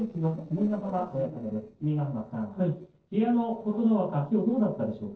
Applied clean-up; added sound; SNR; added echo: neural separator model SepFormer DNS4.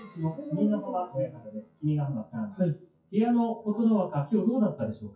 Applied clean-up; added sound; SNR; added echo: classical method WPE with log-MMSE.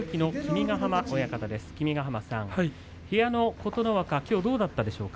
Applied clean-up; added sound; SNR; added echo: none; none; none; none.